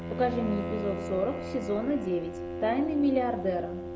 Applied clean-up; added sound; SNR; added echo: none; Bowed string instrument; 6 dB; none.